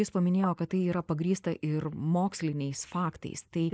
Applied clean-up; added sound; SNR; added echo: neural mask model Resemble Enhance denoiser.